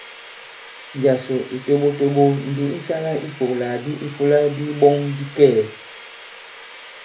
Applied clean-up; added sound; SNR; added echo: none; Sawing; 14 dB; reverberation time 0.3 s.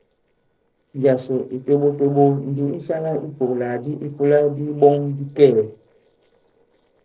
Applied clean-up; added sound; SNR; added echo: neural separator model SepFormer DNS4.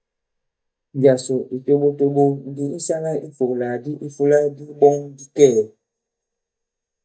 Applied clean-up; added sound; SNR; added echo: neural mask model DeepFilterNet 3.